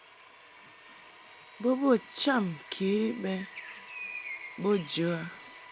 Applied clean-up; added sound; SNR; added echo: none; Domestic sounds, home sounds + Bird; 15 dB; none.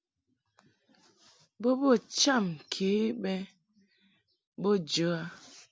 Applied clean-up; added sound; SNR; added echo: none; none; none; none.